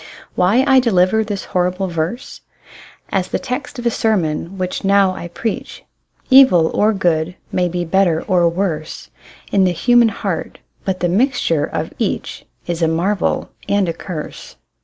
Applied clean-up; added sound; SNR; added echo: none; none; none; none.